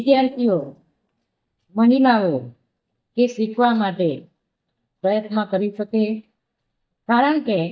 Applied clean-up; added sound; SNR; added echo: neural mask model DeepFilterNet 3.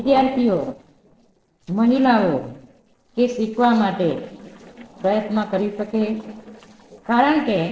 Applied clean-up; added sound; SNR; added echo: neural separator model SepFormer DNS4.